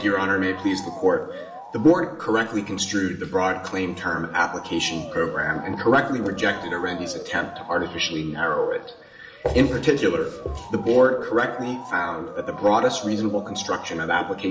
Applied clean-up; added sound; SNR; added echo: none; Motor vehicle (road) / Siren; 15 dB; reverberation time 1.2 s.